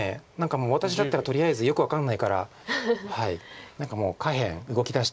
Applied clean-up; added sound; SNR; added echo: none; none; none; none.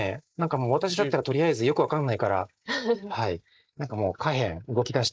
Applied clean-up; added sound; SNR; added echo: neural mask model Resemble Enhance denoiser.